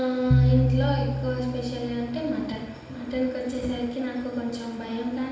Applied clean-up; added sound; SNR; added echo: none; Piano; -1 dB; reverberation time 0.7 s.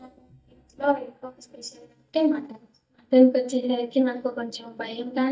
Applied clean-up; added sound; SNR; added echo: neural mask model DeepFilterNet 3.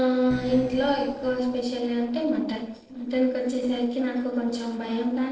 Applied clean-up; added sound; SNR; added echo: neural separator model SepFormer DNS4.